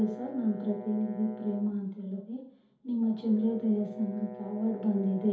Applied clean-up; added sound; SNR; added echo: none; Brass instrument; 16 dB; reverberation time 0.6 s.